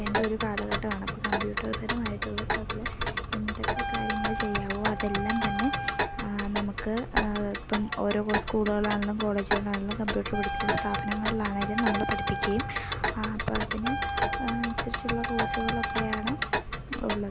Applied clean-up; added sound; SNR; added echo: none; Wind instrument, woodwind instrument + Tick; -1 dB; none.